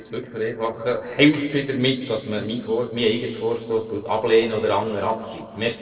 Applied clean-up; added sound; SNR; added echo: neural separator model SepFormer DNS4.